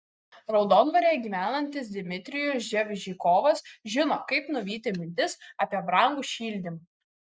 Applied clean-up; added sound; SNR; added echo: none; none; none; none.